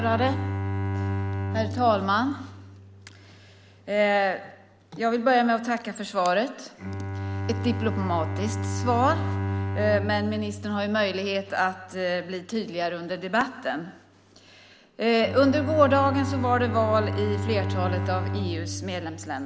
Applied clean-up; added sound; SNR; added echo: none; Bowed string instrument; 5 dB; none.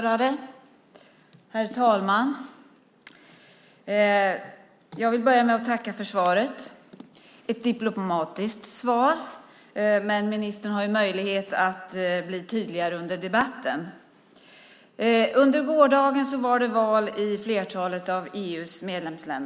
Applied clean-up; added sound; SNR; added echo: none; none; none; none.